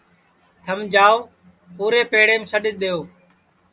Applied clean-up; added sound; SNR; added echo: none; none; none; none.